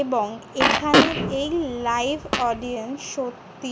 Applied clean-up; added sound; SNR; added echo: none; Fart; -3 dB; none.